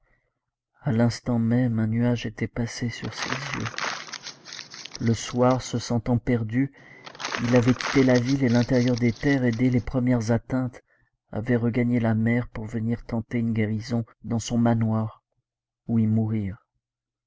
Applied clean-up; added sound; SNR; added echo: none; Crumpling, crinkling; 11 dB; none.